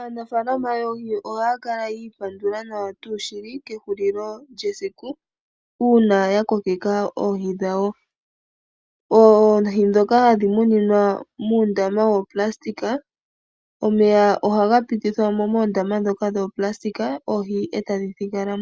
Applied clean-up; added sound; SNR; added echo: none; none; none; none.